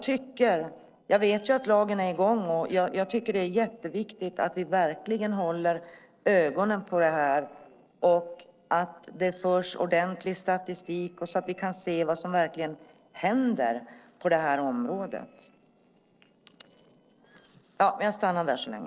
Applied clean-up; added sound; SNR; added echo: neural separator model SepFormer DNS4.